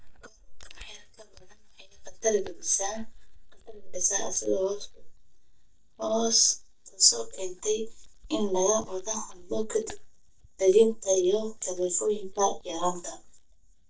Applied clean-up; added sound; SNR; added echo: neural mask model DeepFilterNet 3.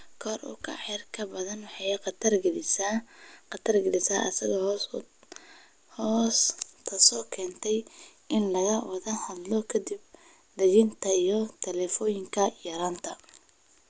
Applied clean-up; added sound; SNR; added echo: none; none; none; none.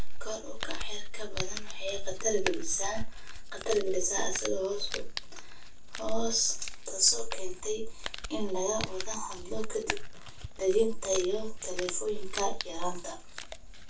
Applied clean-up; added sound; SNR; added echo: none; Crumpling, crinkling; 15 dB; reverberation time 0.2 s.